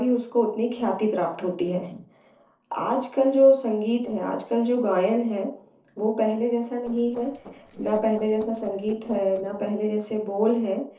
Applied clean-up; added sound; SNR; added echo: neural separator model SepFormer DNS4.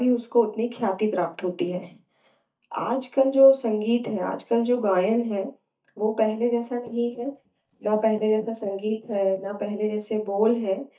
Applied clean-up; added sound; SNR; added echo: neural mask model DeepFilterNet 3.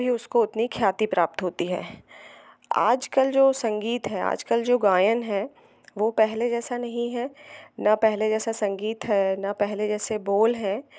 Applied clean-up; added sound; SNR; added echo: none; none; none; none.